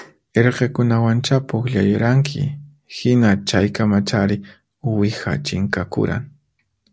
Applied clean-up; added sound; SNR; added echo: none; none; none; none.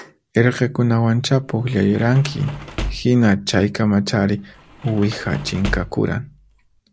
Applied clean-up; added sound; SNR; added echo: none; Sliding door / Slam; 13 dB; none.